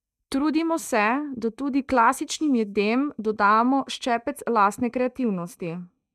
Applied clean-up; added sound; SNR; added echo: neural mask model DeepFilterNet 3.